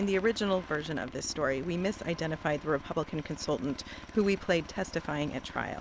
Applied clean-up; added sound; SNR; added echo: none; Aircraft; 15 dB; none.